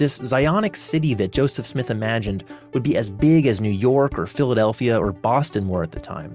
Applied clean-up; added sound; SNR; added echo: none; none; none; none.